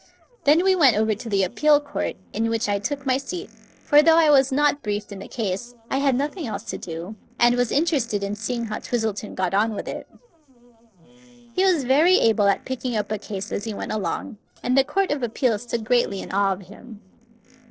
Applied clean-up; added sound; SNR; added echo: neural separator model SepFormer DNS4.